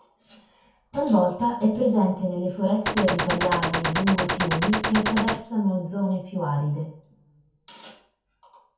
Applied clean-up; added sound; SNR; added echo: none; Gunshot, gunfire; 1 dB; reverberation time 0.6 s.